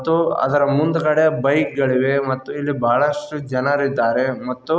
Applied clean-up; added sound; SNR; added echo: none; none; none; none.